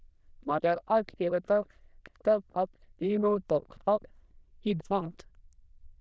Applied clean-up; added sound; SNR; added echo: neural diffusion model UNIVERSE++.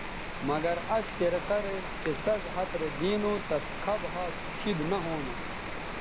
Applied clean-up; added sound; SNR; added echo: none; Rain; 4 dB; none.